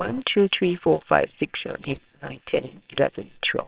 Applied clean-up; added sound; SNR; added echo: neural separator model SepFormer WHAMR!.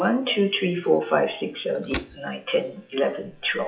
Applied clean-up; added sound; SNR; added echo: classical method WPE with log-MMSE.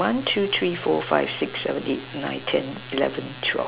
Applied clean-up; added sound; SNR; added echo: none; none; none; none.